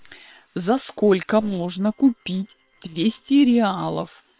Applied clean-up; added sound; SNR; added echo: neural separator model SepFormer WHAM!.